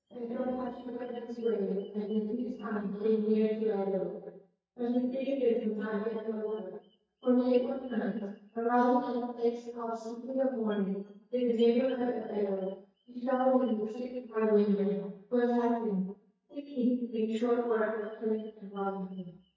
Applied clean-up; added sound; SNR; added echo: neural mask model DeepFilterNet 3.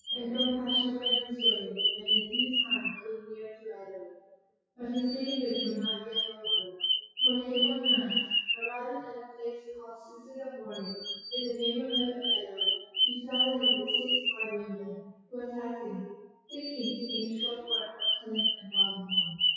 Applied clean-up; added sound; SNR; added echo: classical method WPE with log-MMSE.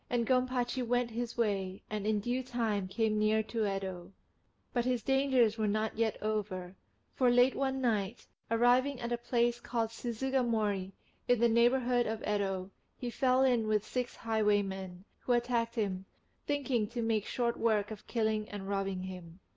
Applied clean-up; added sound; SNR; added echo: none; none; none; none.